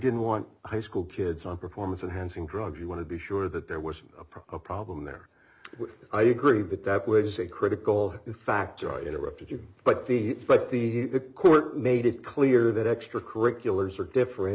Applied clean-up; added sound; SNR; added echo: none; none; none; none.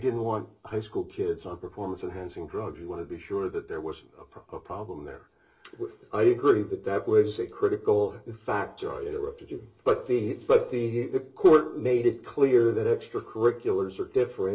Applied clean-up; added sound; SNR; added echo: none; none; none; reverberation time 0.2 s.